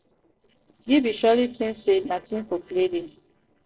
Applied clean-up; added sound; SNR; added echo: neural separator model SepFormer DNS4.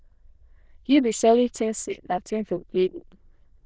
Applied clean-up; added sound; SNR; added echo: neural diffusion model UNIVERSE++.